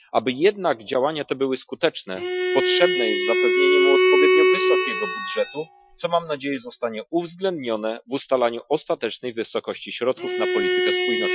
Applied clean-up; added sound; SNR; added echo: classical method Wiener filter.